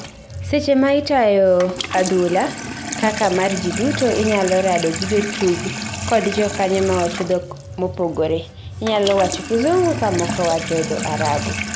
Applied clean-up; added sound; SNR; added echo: none; Sink (filling or washing) / Water tap, faucet; 9 dB; none.